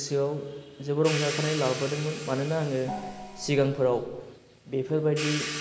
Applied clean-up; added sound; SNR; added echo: none; Hi-hat + Gong; 10 dB; none.